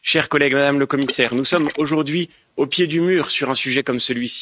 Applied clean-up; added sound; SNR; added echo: neural mask model RNNoise.